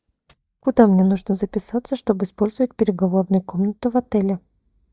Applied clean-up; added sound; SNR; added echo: neural mask model DeepFilterNet 3.